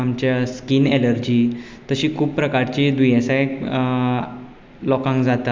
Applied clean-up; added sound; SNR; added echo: none; none; none; none.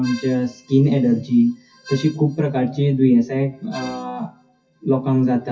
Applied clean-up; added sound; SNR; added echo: classical method WPE with log-MMSE.